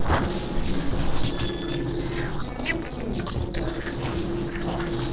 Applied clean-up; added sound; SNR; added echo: neural separator model SepFormer DNS4.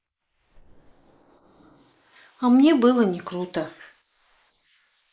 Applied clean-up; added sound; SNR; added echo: neural mask model Resemble Enhance denoiser.